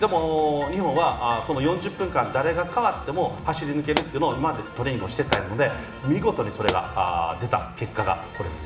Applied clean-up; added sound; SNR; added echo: none; Explosion; 8 dB; reverberation time 0.8 s.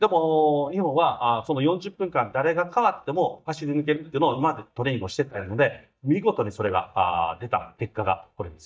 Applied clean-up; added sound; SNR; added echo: neural mask model DeepFilterNet 3.